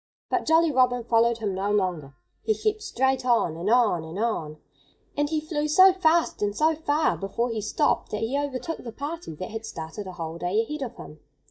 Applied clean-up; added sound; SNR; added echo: neural mask model DeepFilterNet 3.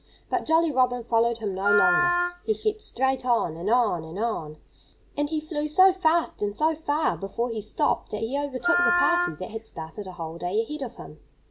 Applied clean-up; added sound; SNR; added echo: none; Wind instrument, woodwind instrument; 1 dB; none.